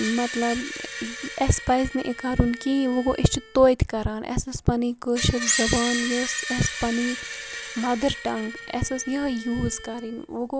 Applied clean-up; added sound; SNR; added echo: none; Screech; 9 dB; none.